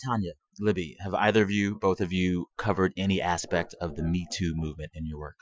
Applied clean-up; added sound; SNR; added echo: classical method Wiener filter.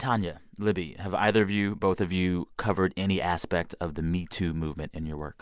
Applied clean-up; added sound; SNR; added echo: none; none; none; none.